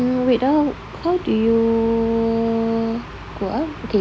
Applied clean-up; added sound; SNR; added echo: none; none; none; none.